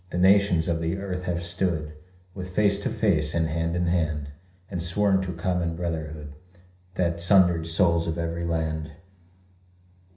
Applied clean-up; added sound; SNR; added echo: none; none; none; reverberation time 0.5 s.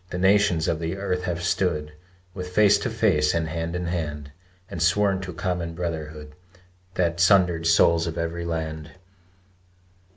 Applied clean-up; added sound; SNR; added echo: none; none; none; none.